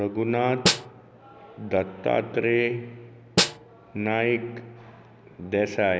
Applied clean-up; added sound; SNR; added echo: none; Snare drum; 0 dB; none.